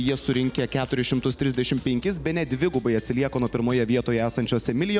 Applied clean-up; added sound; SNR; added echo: none; none; none; none.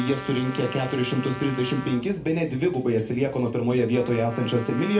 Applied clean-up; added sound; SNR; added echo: none; Trumpet; 15 dB; reverberation time 0.3 s.